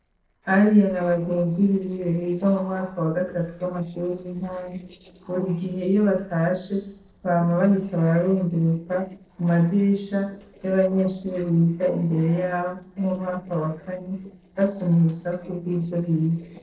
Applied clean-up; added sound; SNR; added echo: neural separator model SepFormer DNS4.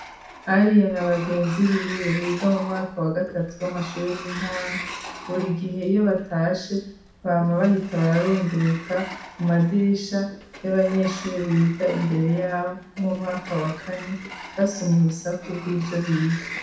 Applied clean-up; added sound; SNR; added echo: none; Sliding door; 14 dB; reverberation time 0.6 s.